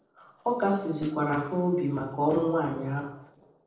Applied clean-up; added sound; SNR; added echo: neural separator model SepFormer DNS4.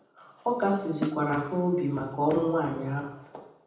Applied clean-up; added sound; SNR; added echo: none; Snare drum; 14 dB; reverberation time 0.8 s.